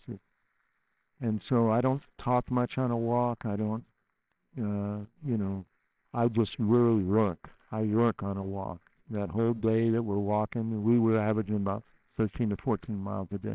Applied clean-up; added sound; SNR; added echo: neural separator model SepFormer WHAMR!.